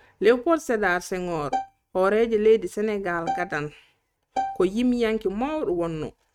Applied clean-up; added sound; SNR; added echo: neural mask model RNNoise.